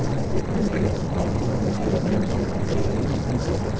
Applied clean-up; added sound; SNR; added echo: neural separator model SepFormer DNS4.